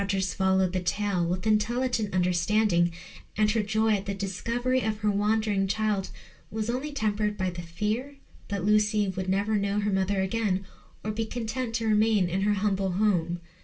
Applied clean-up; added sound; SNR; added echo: none; none; none; reverberation time 0.2 s.